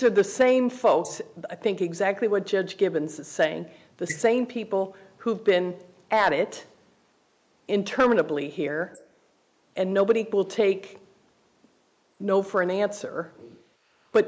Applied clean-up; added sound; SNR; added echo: neural mask model Resemble Enhance denoiser.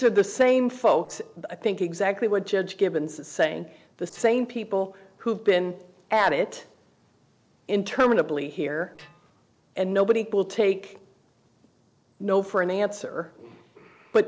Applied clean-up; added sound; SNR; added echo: neural separator model SepFormer DNS4.